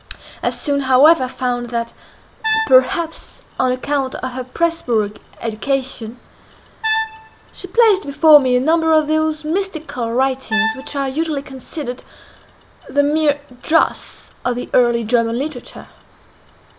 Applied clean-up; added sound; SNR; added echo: none; Brass instrument; 7 dB; none.